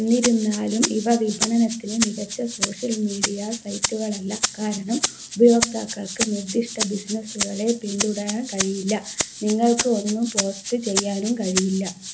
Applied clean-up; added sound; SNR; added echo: none; Rattle (instrument); 5 dB; none.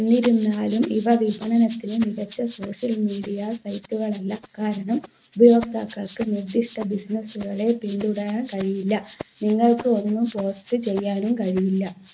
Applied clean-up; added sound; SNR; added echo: neural mask model RNNoise.